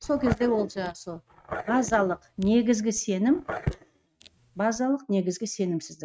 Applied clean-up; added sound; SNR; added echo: neural mask model RNNoise.